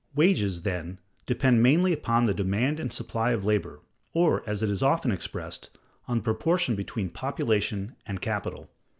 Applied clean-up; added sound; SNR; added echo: none; none; none; none.